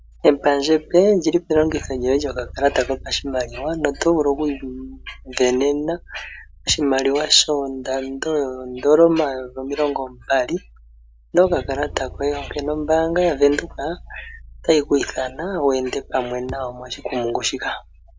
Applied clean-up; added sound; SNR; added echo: none; Bass guitar + Thump, thud; 19 dB; none.